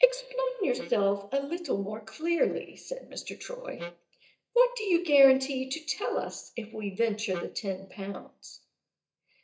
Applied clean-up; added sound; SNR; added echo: neural mask model DeepFilterNet 3.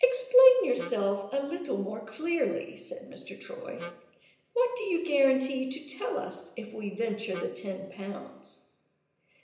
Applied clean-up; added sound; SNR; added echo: none; Wind instrument, woodwind instrument; 14 dB; reverberation time 0.9 s.